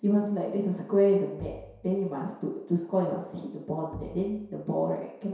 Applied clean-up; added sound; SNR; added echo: none; Bowed string instrument; 19 dB; reverberation time 0.7 s.